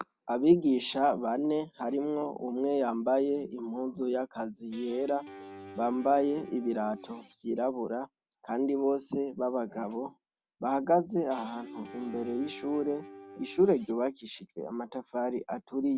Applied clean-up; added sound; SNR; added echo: none; Guitar; 17 dB; none.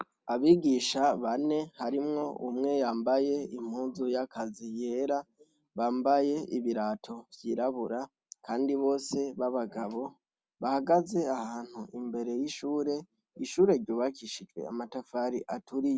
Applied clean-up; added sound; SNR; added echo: none; none; none; none.